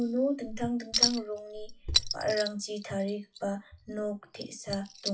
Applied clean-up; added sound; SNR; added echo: classical method WPE with log-MMSE.